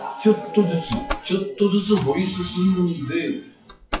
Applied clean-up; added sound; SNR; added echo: classical method WPE with log-MMSE.